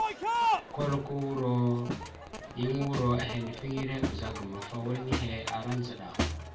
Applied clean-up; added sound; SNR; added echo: none; Crowd; 2 dB; reverberation time 0.3 s.